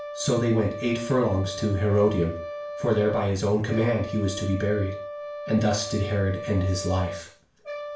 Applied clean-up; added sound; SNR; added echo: none; Brass instrument; 10 dB; reverberation time 0.4 s.